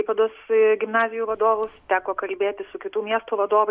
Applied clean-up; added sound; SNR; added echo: none; none; none; none.